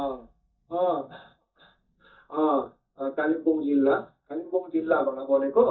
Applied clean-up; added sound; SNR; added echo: neural mask model DeepFilterNet 3.